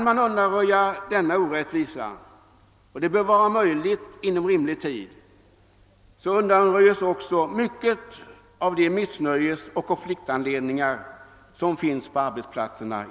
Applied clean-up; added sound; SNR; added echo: none; none; none; none.